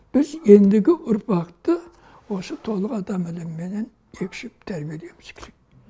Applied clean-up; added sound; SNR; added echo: none; none; none; none.